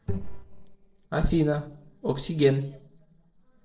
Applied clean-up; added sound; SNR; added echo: neural separator model SepFormer DNS4.